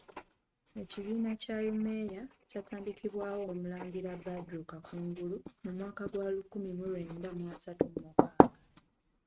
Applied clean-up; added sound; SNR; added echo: neural mask model RNNoise.